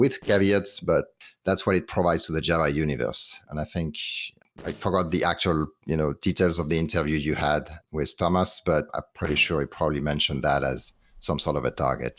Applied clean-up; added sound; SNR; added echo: neural separator model SepFormer DNS4.